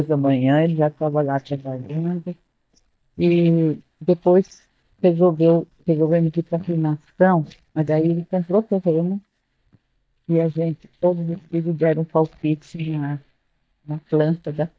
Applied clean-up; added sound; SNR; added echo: neural mask model DeepFilterNet 3.